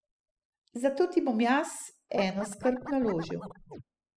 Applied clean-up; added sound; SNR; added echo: classical method spectral subtraction.